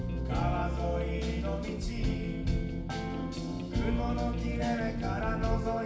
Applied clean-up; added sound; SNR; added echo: none; Electric guitar; 10 dB; reverberation time 0.9 s.